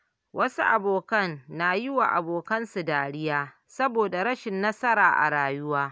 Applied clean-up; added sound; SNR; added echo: none; none; none; none.